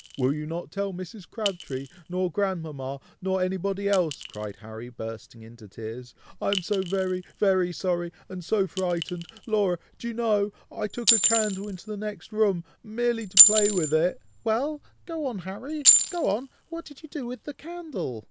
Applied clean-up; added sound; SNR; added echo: none; Chink, clink; 2 dB; none.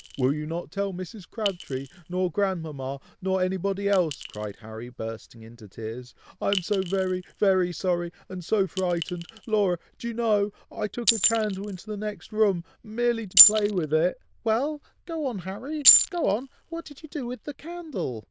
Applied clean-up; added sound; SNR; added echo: neural diffusion model UNIVERSE++.